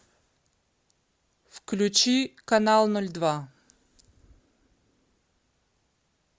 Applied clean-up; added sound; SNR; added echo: none; none; none; none.